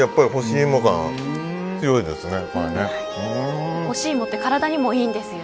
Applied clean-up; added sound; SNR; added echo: none; none; none; none.